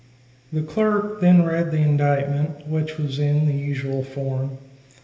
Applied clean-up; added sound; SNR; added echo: none; none; none; reverberation time 1.4 s.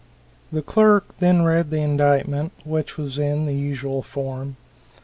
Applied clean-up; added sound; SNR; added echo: none; none; none; none.